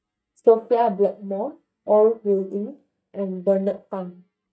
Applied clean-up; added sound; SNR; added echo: neural mask model DeepFilterNet 3.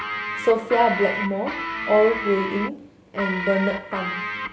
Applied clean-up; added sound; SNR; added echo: none; Guitar; 6 dB; none.